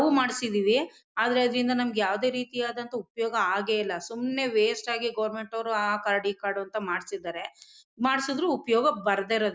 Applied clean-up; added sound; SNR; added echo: none; none; none; none.